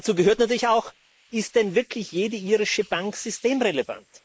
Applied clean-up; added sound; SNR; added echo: neural mask model Resemble Enhance denoiser.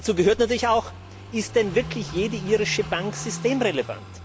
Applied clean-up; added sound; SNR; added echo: none; Car passing by / Idling; 12 dB; none.